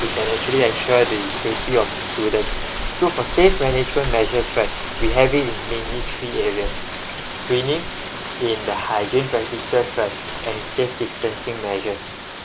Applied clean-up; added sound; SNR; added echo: none; Rain; 5 dB; none.